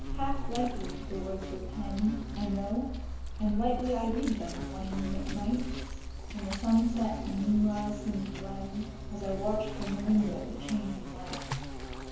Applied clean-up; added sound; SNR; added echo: none; Insect; 4 dB; reverberation time 1.0 s.